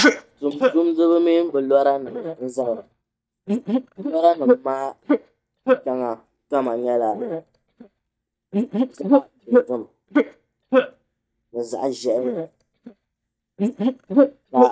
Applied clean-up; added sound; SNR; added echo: neural mask model DeepFilterNet 3.